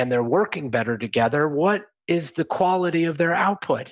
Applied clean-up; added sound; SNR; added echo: none; none; none; none.